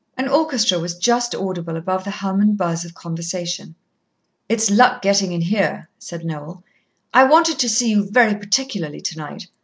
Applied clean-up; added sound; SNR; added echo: none; none; none; none.